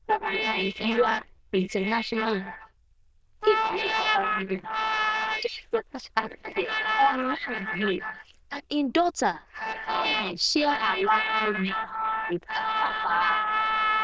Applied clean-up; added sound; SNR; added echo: neural diffusion model UNIVERSE++.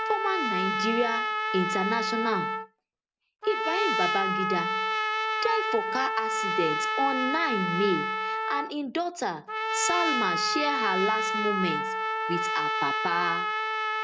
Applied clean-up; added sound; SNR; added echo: none; Trumpet; -2 dB; none.